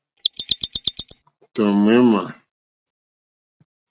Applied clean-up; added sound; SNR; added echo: neural mask model RNNoise.